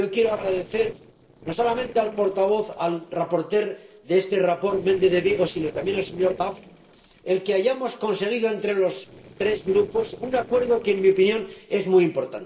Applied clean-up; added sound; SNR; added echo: neural separator model SepFormer DNS4.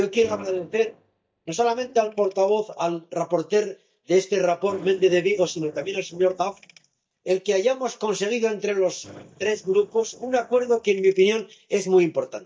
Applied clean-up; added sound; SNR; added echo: neural mask model DeepFilterNet 3.